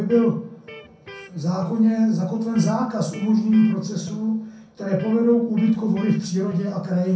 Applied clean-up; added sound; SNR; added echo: none; Electric guitar; 19 dB; reverberation time 0.5 s.